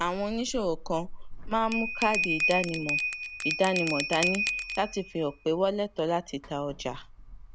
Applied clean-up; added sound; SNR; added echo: none; Bell; 4 dB; none.